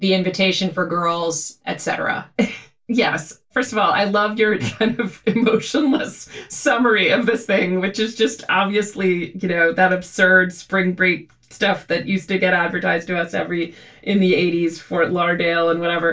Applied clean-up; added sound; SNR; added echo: none; none; none; reverberation time 0.2 s.